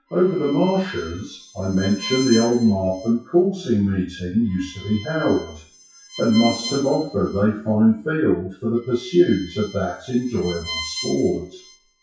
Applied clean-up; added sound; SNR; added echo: classical method WPE with log-MMSE.